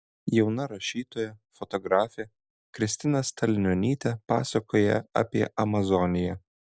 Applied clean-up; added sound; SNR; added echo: none; none; none; none.